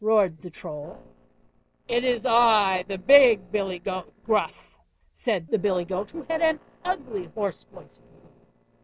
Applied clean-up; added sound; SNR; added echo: neural separator model SepFormer DNS4.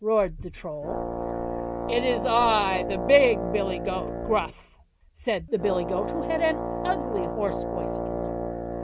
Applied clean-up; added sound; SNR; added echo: none; Brass instrument; 4 dB; none.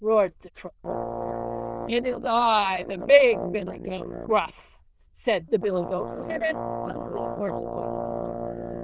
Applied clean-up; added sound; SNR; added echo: neural diffusion model UNIVERSE++.